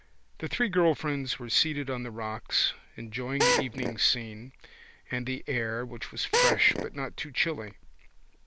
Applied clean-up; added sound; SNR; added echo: none; Drill; -3 dB; none.